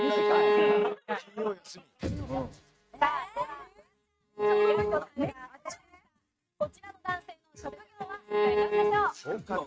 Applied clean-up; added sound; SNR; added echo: neural mask model RNNoise.